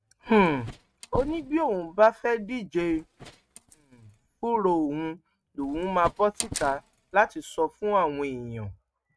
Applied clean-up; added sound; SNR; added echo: neural mask model RNNoise.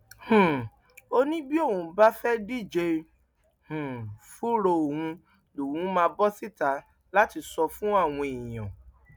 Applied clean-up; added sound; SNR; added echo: none; none; none; none.